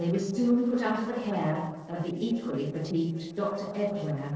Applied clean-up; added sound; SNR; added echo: neural separator model SepFormer DNS4.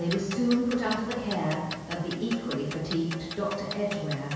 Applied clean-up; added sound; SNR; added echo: none; Clock; 10 dB; reverberation time 1.2 s.